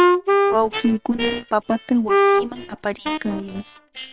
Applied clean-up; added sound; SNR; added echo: neural separator model SepFormer WHAM!.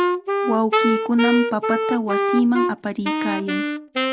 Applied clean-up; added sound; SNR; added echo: none; Wind instrument, woodwind instrument; 0 dB; none.